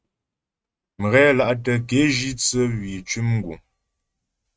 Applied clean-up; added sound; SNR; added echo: neural mask model RNNoise.